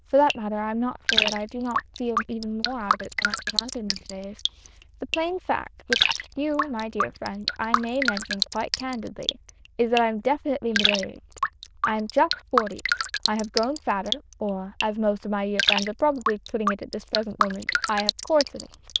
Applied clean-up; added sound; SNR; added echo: neural diffusion model UNIVERSE++.